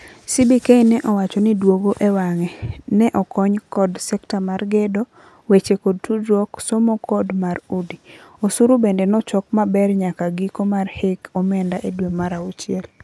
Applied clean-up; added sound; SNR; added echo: none; none; none; none.